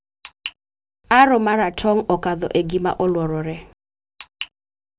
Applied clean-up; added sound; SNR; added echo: none; none; none; none.